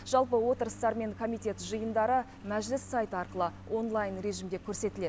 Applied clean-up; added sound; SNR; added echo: none; Engine; 16 dB; none.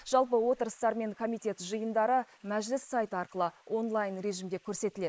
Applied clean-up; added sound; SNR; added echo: neural mask model Resemble Enhance denoiser.